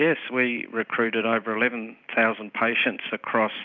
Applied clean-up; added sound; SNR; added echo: none; none; none; none.